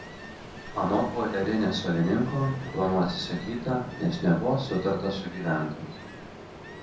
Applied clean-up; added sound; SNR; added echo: none; Ocean; 12 dB; reverberation time 0.5 s.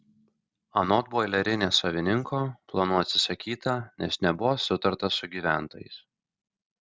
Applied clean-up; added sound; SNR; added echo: none; none; none; none.